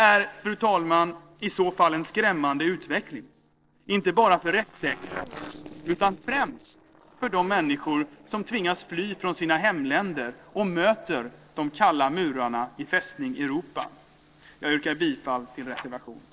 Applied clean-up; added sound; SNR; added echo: neural separator model SepFormer DNS4.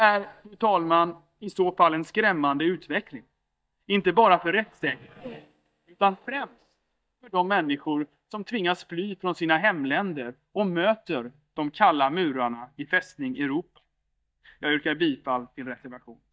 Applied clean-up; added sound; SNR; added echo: neural mask model DeepFilterNet 3.